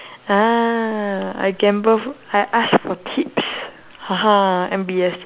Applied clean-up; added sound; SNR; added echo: none; none; none; none.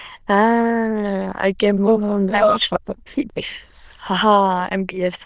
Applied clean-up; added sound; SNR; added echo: neural diffusion model UNIVERSE++.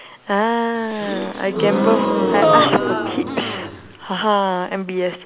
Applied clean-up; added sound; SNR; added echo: none; Gasp; -1 dB; none.